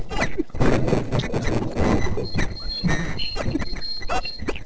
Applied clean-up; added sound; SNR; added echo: neural separator model SepFormer DNS4.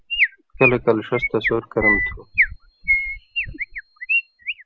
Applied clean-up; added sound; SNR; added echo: none; Chirp, tweet; -2 dB; none.